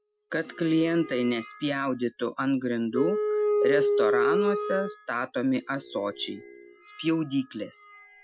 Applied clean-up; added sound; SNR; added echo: classical method Wiener filter.